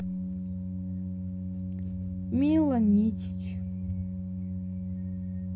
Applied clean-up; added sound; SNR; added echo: none; Organ; 3 dB; reverberation time 0.3 s.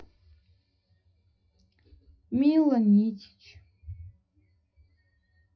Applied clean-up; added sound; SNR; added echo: classical method WPE with log-MMSE.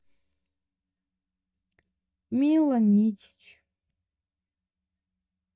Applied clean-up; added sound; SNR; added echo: neural mask model DeepFilterNet 3.